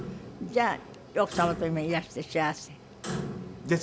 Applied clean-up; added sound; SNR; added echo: none; Clock; 9 dB; none.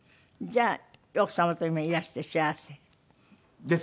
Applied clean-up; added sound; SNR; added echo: none; none; none; none.